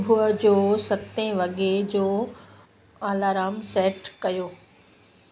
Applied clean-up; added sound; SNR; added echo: none; none; none; none.